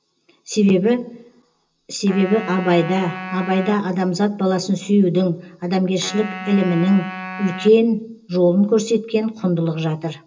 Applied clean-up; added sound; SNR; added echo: none; Wind instrument, woodwind instrument; 14 dB; reverberation time 0.2 s.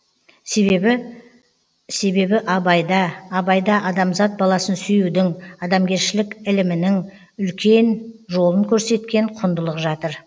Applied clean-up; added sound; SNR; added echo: none; none; none; none.